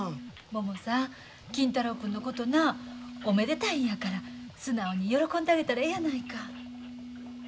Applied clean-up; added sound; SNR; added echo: none; Telephone; 13 dB; none.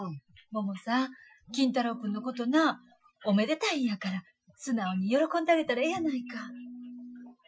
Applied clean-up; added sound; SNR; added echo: classical method Wiener filter.